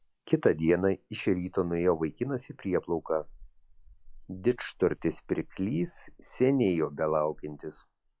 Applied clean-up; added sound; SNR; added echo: classical method log-MMSE.